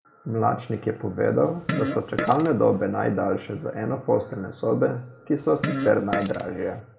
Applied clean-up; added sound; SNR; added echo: none; Fart; 6 dB; reverberation time 0.7 s.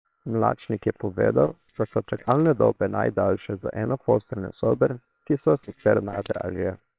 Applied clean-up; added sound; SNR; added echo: neural separator model SepFormer WHAMR!.